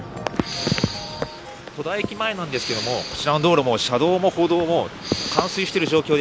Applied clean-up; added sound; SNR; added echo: none; Respiratory sounds; 10 dB; none.